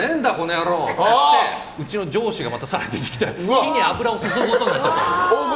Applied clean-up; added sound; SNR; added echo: none; none; none; none.